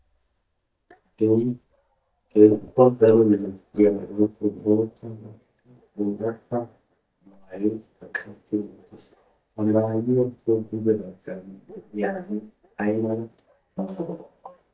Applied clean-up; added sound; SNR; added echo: neural mask model DeepFilterNet 3.